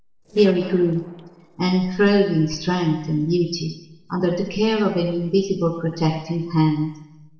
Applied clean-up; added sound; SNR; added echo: neural separator model SepFormer DNS4.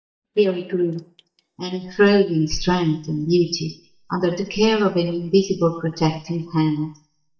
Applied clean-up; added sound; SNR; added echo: neural mask model DeepFilterNet 3.